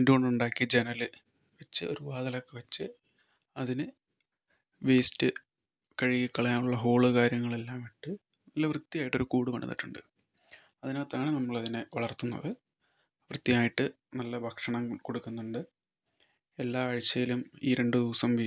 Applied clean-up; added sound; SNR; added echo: none; none; none; none.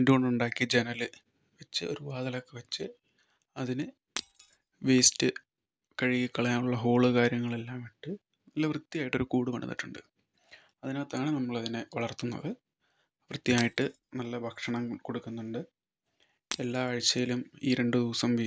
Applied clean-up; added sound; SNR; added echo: none; Shatter; 12 dB; none.